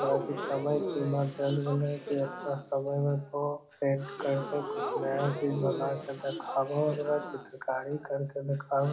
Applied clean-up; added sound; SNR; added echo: none; Crowd / Gasp; 8 dB; reverberation time 0.4 s.